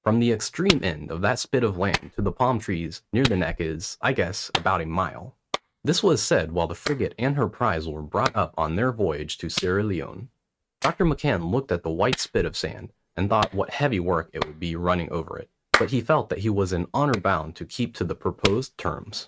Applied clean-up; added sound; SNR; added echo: neural mask model RNNoise.